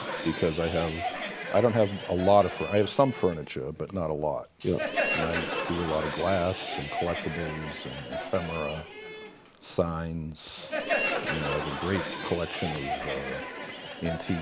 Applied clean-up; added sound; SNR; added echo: none; Crowd; 5 dB; none.